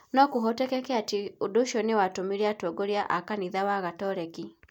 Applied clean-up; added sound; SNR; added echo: none; none; none; none.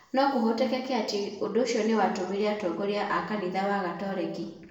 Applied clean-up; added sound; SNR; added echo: none; none; none; reverberation time 0.8 s.